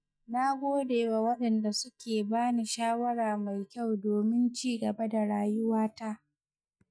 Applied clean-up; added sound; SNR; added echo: neural mask model DeepFilterNet 3.